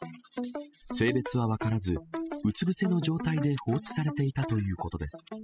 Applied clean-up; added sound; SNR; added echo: classical method spectral subtraction.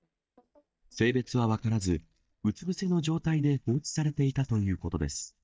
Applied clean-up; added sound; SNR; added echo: neural mask model DeepFilterNet 3.